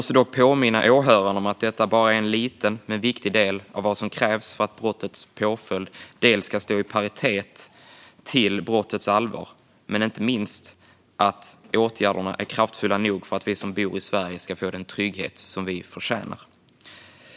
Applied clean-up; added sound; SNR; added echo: none; none; none; none.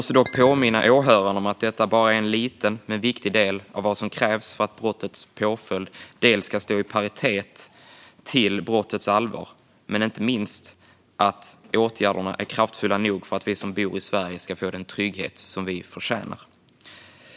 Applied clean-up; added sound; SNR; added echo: none; Chink, clink; 13 dB; none.